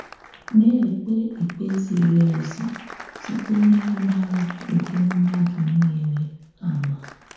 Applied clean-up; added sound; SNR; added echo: none; Applause; 19 dB; reverberation time 0.9 s.